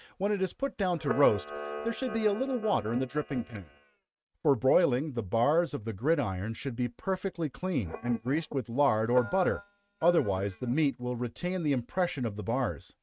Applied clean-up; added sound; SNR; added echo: neural mask model RNNoise.